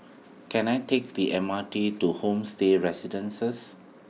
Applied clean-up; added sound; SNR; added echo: none; none; none; none.